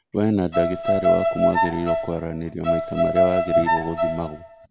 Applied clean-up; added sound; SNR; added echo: none; Bowed string instrument; -4 dB; none.